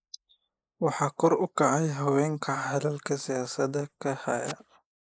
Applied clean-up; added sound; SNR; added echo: neural mask model Resemble Enhance denoiser.